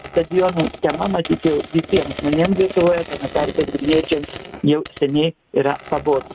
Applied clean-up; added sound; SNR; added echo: neural mask model RNNoise.